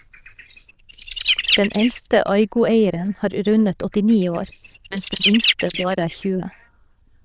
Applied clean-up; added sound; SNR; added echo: neural diffusion model UNIVERSE++.